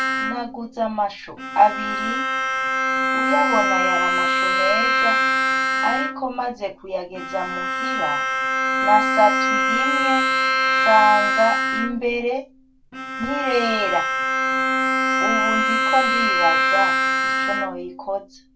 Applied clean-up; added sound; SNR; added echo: none; Bowed string instrument; -3 dB; reverberation time 0.2 s.